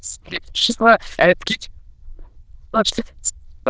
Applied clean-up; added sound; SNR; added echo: neural diffusion model UNIVERSE++.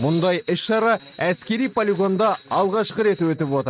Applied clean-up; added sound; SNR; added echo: neural mask model RNNoise.